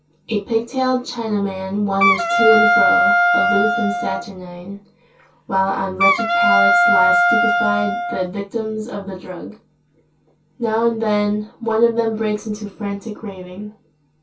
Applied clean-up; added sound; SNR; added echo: none; Wind instrument, woodwind instrument; -4 dB; reverberation time 0.2 s.